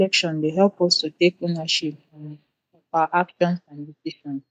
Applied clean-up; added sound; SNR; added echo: neural mask model DeepFilterNet 3.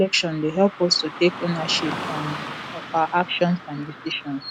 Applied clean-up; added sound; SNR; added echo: none; Car passing by / Traffic noise, roadway noise; 11 dB; none.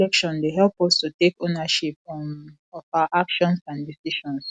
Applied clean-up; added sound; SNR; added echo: none; none; none; none.